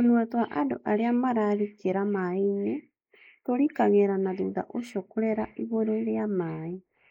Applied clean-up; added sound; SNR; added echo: neural mask model Resemble Enhance denoiser.